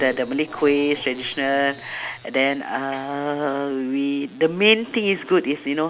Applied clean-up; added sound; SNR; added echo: none; none; none; none.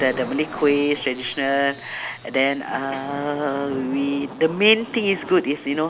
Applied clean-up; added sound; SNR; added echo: none; Thunder / Rain; 16 dB; none.